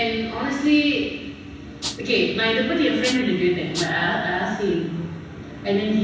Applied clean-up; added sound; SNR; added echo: none; Rattle (instrument); 9 dB; reverberation time 1.1 s.